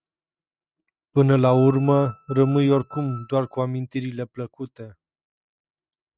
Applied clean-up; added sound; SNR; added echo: neural mask model RNNoise.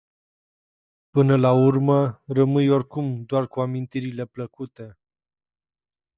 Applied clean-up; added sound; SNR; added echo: neural mask model DeepFilterNet 3.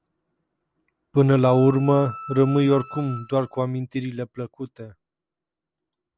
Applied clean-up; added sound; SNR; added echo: none; Wind instrument, woodwind instrument; 15 dB; none.